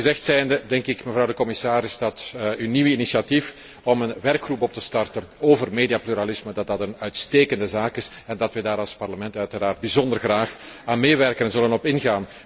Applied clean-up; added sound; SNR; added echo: none; none; none; none.